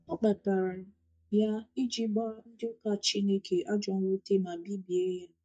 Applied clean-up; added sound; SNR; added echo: neural mask model DeepFilterNet 3.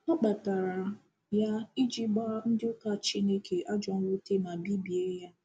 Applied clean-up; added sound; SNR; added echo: none; none; none; none.